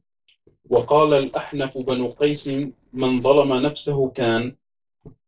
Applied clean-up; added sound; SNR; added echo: neural separator model SepFormer DNS4.